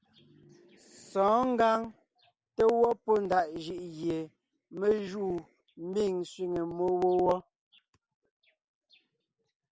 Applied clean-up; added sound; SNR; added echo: none; none; none; none.